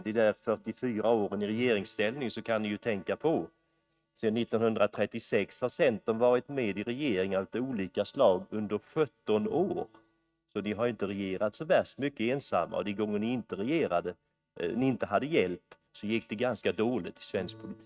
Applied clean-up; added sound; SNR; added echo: neural mask model RNNoise.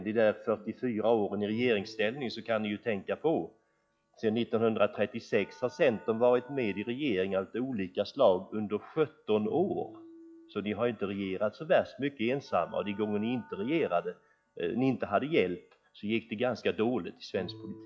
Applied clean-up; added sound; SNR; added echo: classical method log-MMSE.